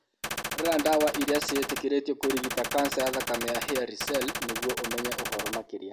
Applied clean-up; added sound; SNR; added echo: none; Gunshot, gunfire; 3 dB; none.